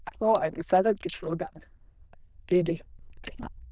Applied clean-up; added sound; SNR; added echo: neural diffusion model UNIVERSE++.